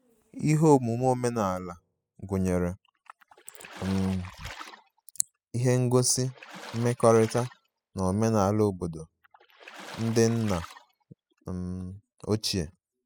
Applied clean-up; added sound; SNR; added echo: classical method spectral subtraction.